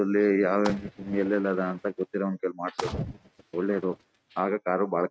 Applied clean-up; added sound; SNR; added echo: neural mask model RNNoise.